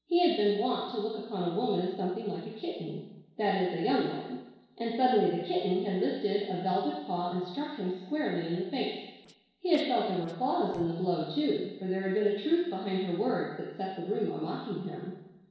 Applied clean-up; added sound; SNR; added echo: neural separator model SepFormer DNS4.